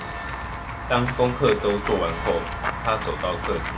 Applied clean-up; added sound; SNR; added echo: none; Walk, footsteps / Run / Bell; 5 dB; none.